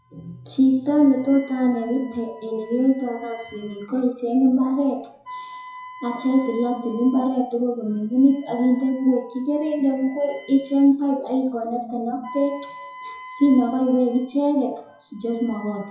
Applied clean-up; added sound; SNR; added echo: classical method WPE with log-MMSE.